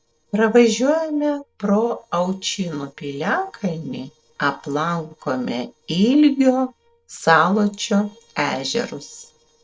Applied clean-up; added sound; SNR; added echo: neural separator model SepFormer DNS4.